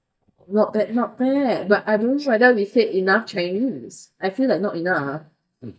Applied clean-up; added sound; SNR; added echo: neural mask model DeepFilterNet 3.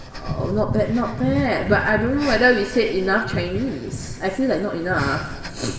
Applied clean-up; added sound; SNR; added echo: none; Breathing; 14 dB; reverberation time 2.2 s.